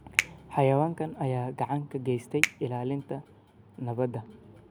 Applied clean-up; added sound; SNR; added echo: none; Finger snapping; 7 dB; none.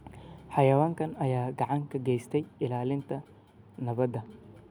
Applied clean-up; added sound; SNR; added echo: none; none; none; none.